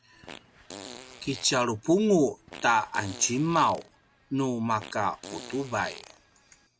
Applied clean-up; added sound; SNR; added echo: none; Fart; 18 dB; none.